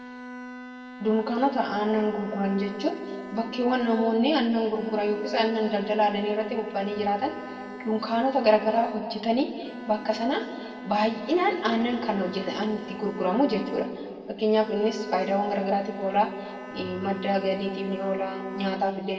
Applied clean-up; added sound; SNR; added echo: none; Bowed string instrument; 14 dB; reverberation time 1.9 s.